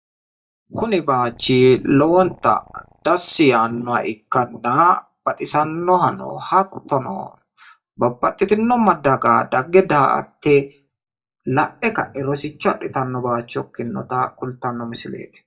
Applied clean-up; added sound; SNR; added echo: neural mask model DeepFilterNet 3.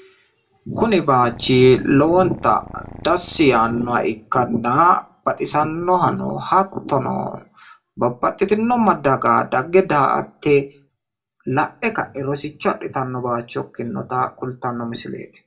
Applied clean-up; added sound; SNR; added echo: none; Purr; 17 dB; reverberation time 0.2 s.